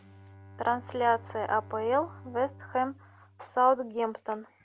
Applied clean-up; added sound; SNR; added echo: none; Bowed string instrument; 20 dB; none.